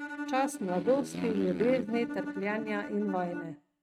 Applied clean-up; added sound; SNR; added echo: neural mask model RNNoise.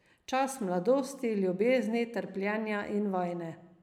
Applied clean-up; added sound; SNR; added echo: none; none; none; none.